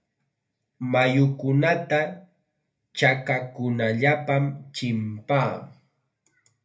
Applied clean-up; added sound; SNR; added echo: none; none; none; reverberation time 0.3 s.